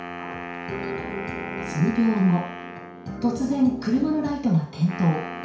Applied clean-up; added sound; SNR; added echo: none; Wind instrument, woodwind instrument; 11 dB; reverberation time 0.6 s.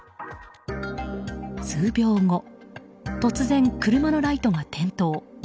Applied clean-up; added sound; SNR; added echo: none; none; none; none.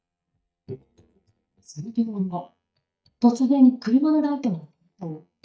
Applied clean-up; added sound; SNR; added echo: neural mask model DeepFilterNet 3.